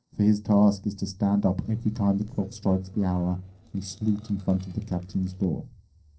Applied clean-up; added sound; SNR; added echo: neural separator model SepFormer DNS4.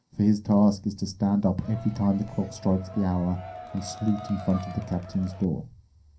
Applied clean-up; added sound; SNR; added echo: none; Crowd; 16 dB; reverberation time 0.3 s.